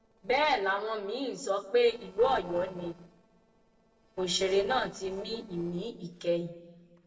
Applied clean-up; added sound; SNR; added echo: neural separator model SepFormer DNS4.